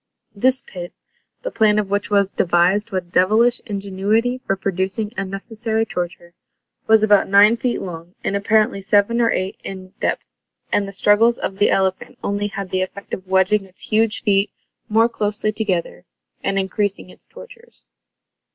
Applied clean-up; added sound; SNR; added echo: none; none; none; none.